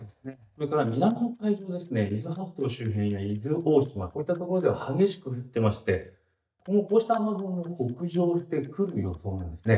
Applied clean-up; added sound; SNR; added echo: neural mask model DeepFilterNet 3.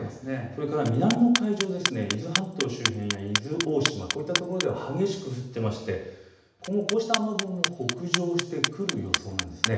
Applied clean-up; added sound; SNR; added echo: none; Clock; 4 dB; reverberation time 0.8 s.